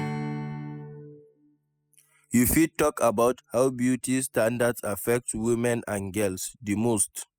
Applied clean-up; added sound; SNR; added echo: classical method spectral subtraction.